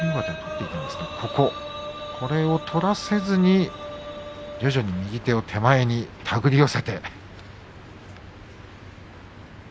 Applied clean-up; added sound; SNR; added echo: none; none; none; none.